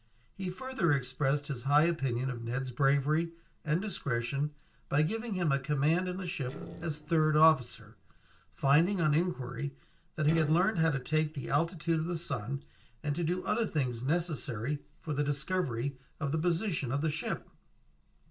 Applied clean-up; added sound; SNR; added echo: neural separator model SepFormer DNS4.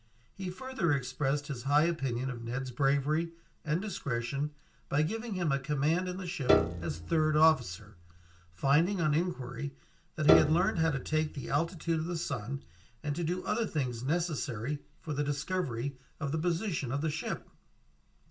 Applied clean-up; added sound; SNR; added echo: none; Piano; 3 dB; reverberation time 0.2 s.